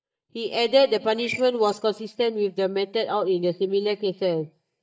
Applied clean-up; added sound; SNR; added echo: neural mask model DeepFilterNet 3.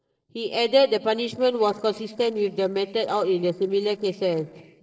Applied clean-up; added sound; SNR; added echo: neural separator model SepFormer DNS4.